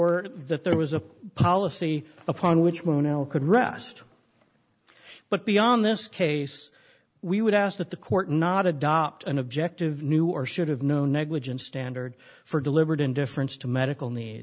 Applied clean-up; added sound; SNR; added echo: none; none; none; none.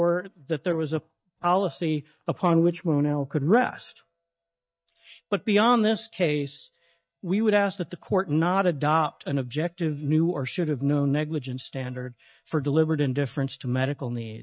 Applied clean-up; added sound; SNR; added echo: neural mask model DeepFilterNet 3.